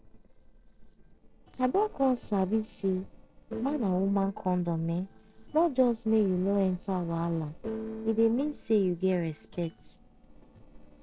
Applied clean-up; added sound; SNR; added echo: neural separator model SepFormer DNS4.